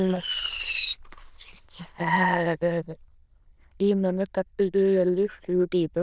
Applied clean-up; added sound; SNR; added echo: neural diffusion model UNIVERSE++.